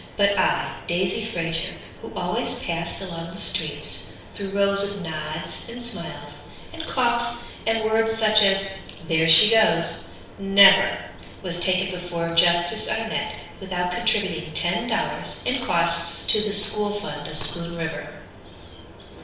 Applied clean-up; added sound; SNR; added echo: none; none; none; reverberation time 0.8 s.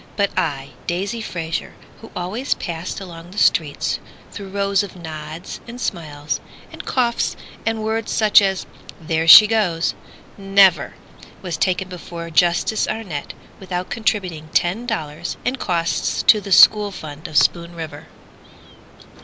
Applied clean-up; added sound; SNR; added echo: none; none; none; none.